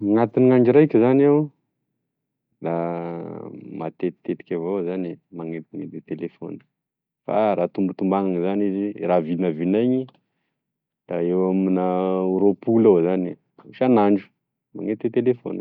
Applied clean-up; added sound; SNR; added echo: none; none; none; none.